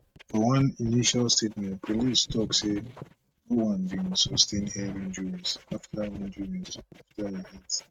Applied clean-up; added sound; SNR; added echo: neural mask model RNNoise.